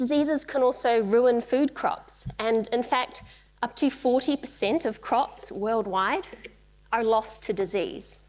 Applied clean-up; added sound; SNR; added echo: none; none; none; none.